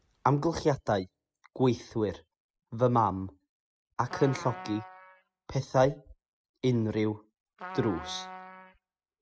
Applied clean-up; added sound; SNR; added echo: classical method spectral subtraction.